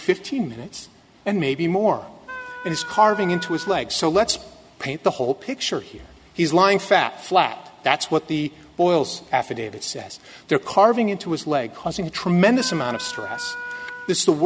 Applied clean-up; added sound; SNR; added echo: none; Wind instrument, woodwind instrument; 12 dB; none.